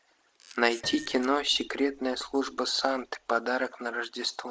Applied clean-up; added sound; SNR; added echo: none; Camera + Piano; 20 dB; none.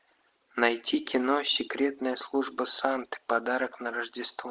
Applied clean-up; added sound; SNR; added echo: none; none; none; none.